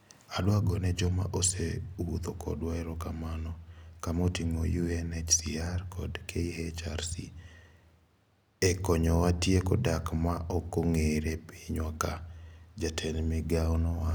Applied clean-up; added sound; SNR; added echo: none; none; none; none.